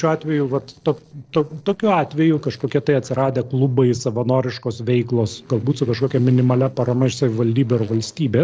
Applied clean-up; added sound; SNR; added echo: neural separator model SepFormer DNS4.